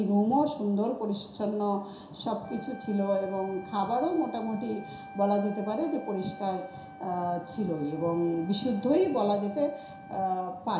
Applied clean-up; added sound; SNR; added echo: none; Wind instrument, woodwind instrument; 18 dB; reverberation time 0.7 s.